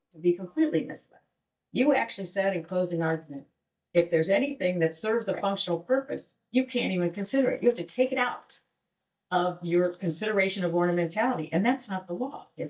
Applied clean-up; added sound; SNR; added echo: neural mask model DeepFilterNet 3.